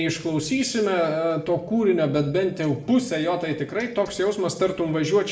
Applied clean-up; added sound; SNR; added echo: none; none; none; reverberation time 0.6 s.